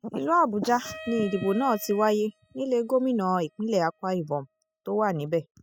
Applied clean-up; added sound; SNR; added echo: classical method spectral subtraction.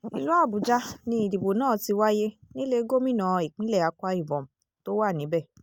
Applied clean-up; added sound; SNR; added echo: none; none; none; none.